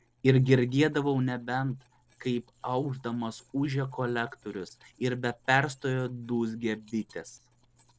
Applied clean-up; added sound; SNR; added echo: neural separator model SepFormer DNS4.